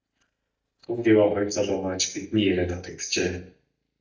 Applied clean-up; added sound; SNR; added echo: neural mask model DeepFilterNet 3.